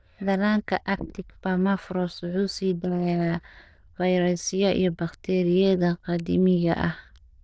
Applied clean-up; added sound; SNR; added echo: neural diffusion model UNIVERSE++.